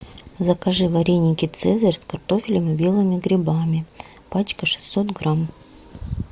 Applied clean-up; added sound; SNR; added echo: none; none; none; none.